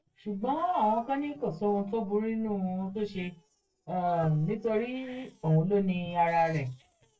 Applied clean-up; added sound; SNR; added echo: neural separator model SepFormer DNS4.